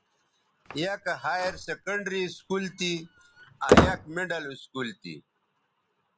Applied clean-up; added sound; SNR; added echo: none; Squeak; -4 dB; none.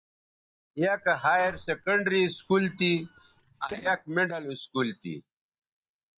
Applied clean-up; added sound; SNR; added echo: neural mask model DeepFilterNet 3.